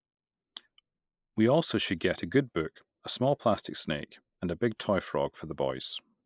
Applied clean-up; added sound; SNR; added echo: neural mask model Resemble Enhance denoiser.